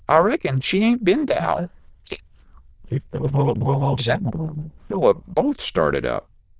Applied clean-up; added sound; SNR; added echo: neural diffusion model UNIVERSE++.